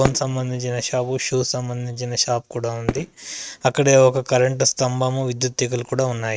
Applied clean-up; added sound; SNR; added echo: neural mask model RNNoise.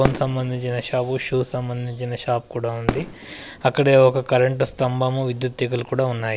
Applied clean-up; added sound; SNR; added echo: none; Fireworks; 13 dB; none.